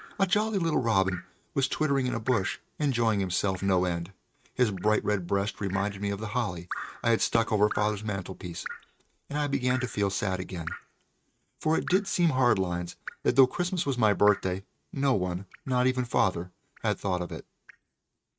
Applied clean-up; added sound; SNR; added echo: neural mask model RNNoise.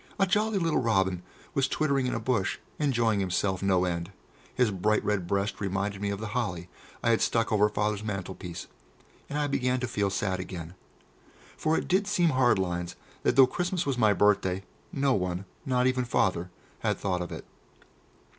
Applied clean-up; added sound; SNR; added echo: none; none; none; none.